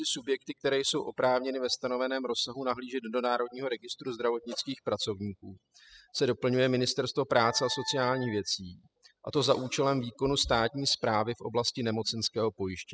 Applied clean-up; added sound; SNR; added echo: classical method spectral subtraction.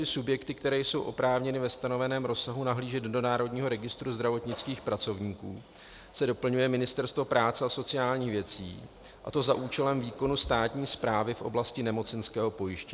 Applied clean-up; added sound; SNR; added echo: none; none; none; none.